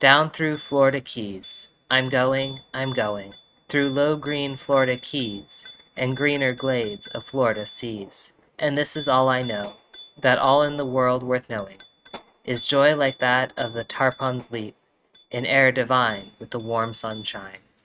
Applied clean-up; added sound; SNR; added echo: neural mask model RNNoise.